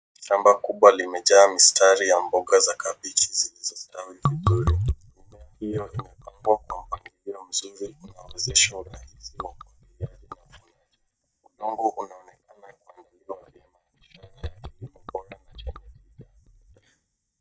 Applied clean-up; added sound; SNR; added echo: neural mask model DeepFilterNet 3.